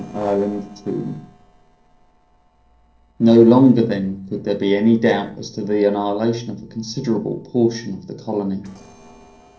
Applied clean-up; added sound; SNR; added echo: neural separator model SepFormer DNS4.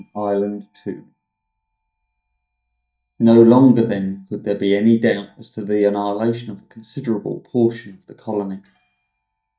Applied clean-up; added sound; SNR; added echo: neural mask model DeepFilterNet 3.